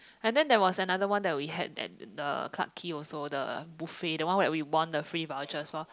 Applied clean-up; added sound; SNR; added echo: neural mask model Resemble Enhance denoiser.